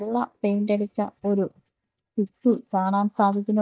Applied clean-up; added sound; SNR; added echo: neural mask model DeepFilterNet 3.